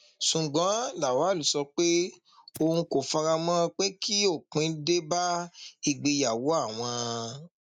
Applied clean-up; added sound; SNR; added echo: neural mask model RNNoise.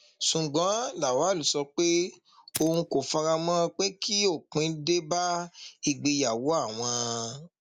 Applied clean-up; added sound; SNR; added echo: none; Fire; 16 dB; none.